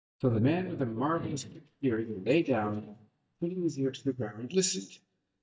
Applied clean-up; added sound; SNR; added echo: neural mask model DeepFilterNet 3.